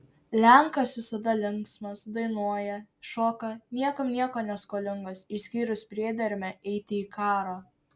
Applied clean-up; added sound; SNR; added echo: none; none; none; none.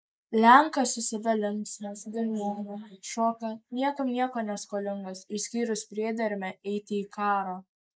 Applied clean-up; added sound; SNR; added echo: neural mask model Resemble Enhance denoiser.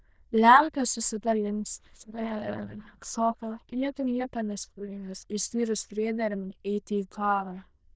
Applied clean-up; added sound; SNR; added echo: neural diffusion model UNIVERSE++.